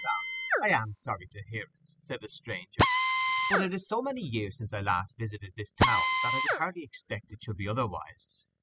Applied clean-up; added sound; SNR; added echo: classical method spectral subtraction.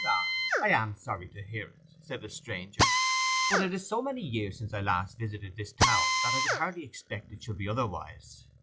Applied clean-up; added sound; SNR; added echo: classical method log-MMSE.